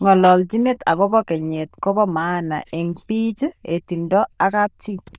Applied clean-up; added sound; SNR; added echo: neural diffusion model UNIVERSE++.